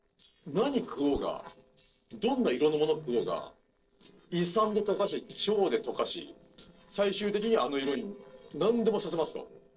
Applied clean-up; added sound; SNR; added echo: neural separator model SepFormer DNS4.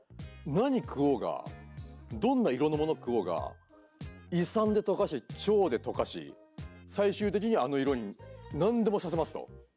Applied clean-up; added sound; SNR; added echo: none; none; none; none.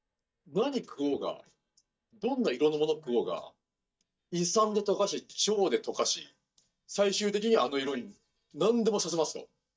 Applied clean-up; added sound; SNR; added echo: neural mask model DeepFilterNet 3.